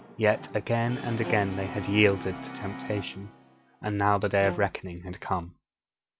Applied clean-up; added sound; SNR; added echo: none; Brass instrument + Bowed string instrument; 12 dB; none.